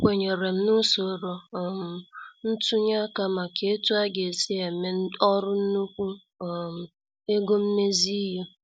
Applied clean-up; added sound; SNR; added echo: none; none; none; none.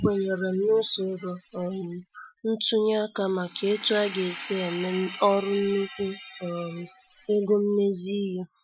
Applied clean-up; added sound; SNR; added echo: classical method Wiener filter.